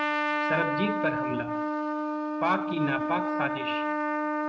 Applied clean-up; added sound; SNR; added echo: neural mask model RNNoise.